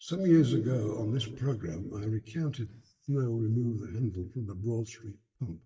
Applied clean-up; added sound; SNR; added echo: neural mask model DeepFilterNet 3.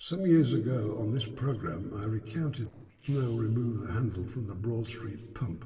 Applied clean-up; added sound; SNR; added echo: neural separator model SepFormer DNS4.